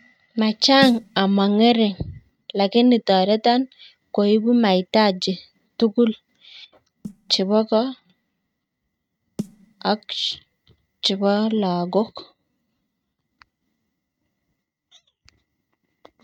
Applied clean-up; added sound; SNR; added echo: neural mask model RNNoise.